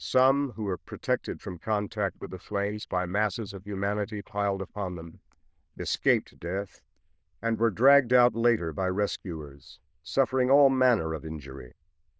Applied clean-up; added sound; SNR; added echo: neural diffusion model UNIVERSE++.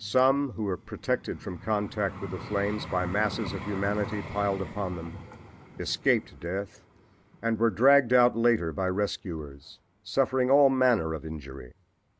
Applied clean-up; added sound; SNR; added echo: none; Vehicle; 15 dB; none.